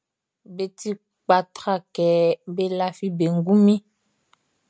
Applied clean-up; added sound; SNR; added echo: none; none; none; none.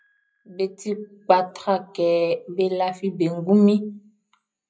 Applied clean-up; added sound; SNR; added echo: classical method WPE with log-MMSE.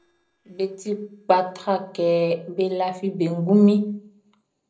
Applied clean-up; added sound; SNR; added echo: neural separator model SepFormer DNS4.